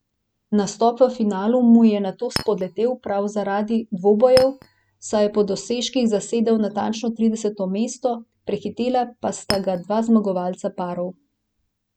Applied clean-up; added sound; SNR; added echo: none; Chink, clink; 10 dB; none.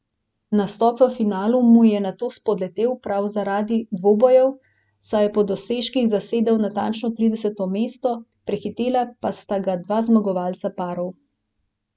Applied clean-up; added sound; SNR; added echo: none; none; none; none.